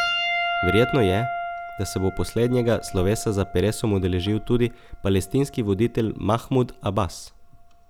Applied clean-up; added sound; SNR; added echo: none; Piano; 8 dB; none.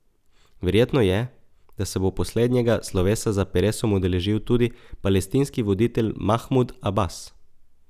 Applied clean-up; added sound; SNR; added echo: none; none; none; none.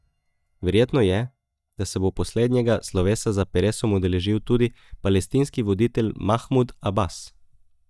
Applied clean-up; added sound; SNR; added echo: neural mask model DeepFilterNet 3.